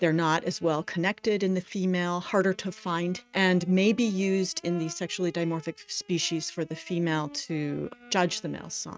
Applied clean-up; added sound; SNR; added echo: neural mask model RNNoise.